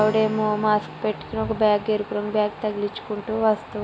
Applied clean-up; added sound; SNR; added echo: none; Acoustic guitar; 17 dB; none.